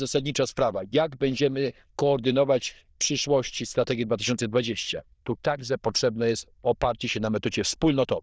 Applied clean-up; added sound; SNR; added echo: neural diffusion model UNIVERSE++.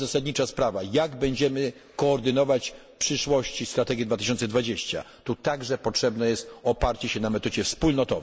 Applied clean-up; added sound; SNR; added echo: none; none; none; none.